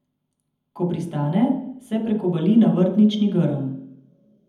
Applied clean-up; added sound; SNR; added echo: none; none; none; reverberation time 0.8 s.